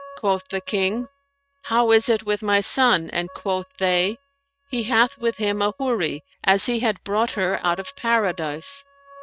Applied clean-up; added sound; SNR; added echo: neural mask model RNNoise.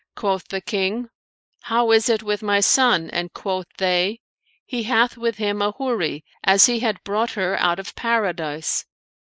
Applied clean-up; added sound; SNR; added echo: neural mask model Resemble Enhance denoiser.